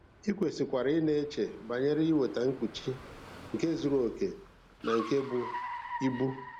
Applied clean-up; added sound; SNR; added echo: none; Car; 13 dB; none.